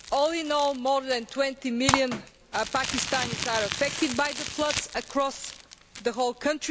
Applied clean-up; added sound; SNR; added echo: none; Crumpling, crinkling; 7 dB; none.